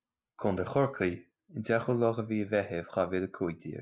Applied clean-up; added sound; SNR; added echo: none; none; none; none.